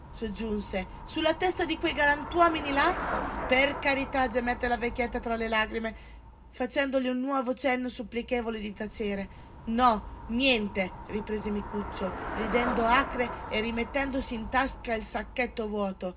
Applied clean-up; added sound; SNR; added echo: none; Traffic noise, roadway noise / Bicycle; 10 dB; reverberation time 0.2 s.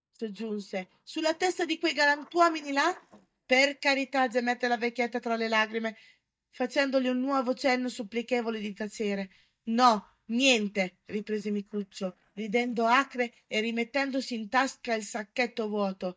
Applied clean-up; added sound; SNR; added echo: neural mask model DeepFilterNet 3.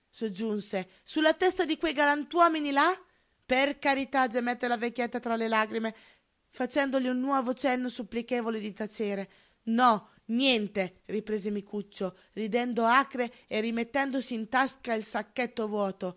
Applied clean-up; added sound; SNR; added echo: none; none; none; none.